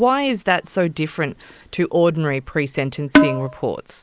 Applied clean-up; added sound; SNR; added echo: none; Percussion; -4 dB; none.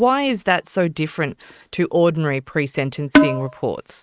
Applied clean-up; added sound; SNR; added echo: neural mask model RNNoise.